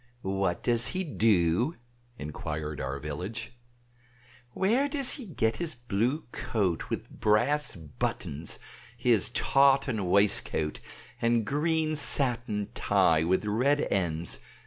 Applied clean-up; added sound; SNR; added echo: none; none; none; none.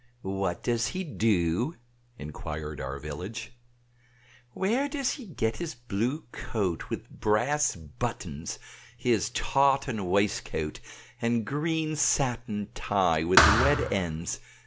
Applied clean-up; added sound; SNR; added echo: none; Thump, thud; -4 dB; none.